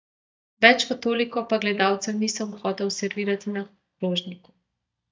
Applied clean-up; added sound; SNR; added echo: neural mask model DeepFilterNet 3.